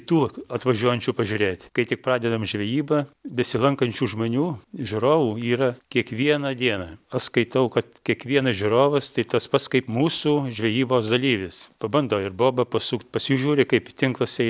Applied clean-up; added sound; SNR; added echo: none; none; none; none.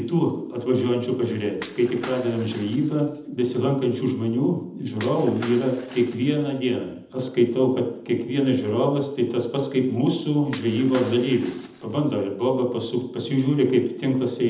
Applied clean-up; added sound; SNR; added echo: none; Shatter / Crushing; 19 dB; reverberation time 0.8 s.